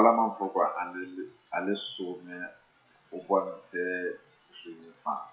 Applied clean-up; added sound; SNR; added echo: classical method WPE with log-MMSE.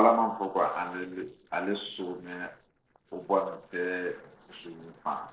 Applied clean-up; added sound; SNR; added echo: neural separator model SepFormer DNS4.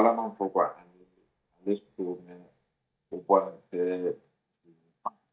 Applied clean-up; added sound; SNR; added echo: neural mask model DeepFilterNet 3.